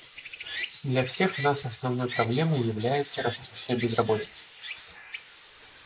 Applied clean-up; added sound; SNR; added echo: neural mask model Resemble Enhance denoiser.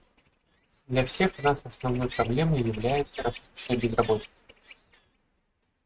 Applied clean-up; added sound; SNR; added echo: neural mask model RNNoise.